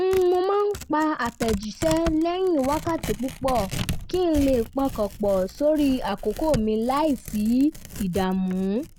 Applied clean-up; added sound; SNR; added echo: none; Tearing; 11 dB; none.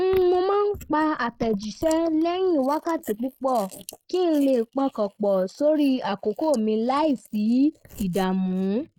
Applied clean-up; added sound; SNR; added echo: neural mask model Resemble Enhance denoiser.